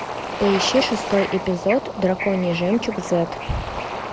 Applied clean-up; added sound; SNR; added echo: none; Bird / Ocean; 7 dB; none.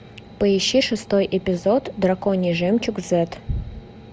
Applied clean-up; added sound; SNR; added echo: none; none; none; none.